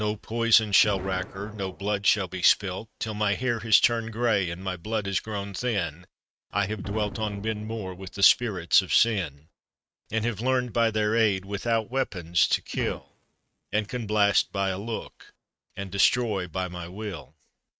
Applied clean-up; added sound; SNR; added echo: neural mask model RNNoise.